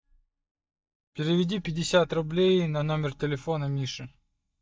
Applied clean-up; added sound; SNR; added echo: neural mask model DeepFilterNet 3.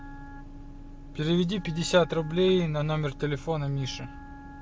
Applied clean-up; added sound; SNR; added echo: none; Wind instrument, woodwind instrument; 20 dB; none.